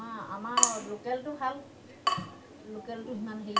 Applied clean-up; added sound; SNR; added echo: none; Drip / Water tap, faucet; -3 dB; reverberation time 0.2 s.